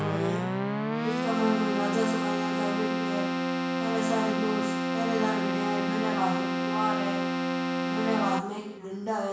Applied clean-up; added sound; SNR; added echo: none; Keyboard (musical); -3 dB; reverberation time 0.7 s.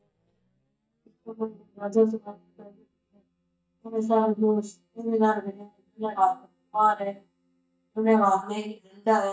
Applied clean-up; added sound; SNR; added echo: neural mask model DeepFilterNet 3.